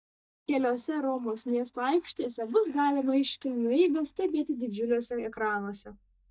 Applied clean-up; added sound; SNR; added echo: neural mask model DeepFilterNet 3.